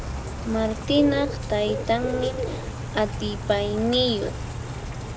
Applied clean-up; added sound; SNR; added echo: none; Bird / Rain; 5 dB; none.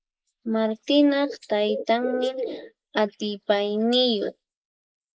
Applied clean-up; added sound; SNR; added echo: neural mask model Resemble Enhance denoiser.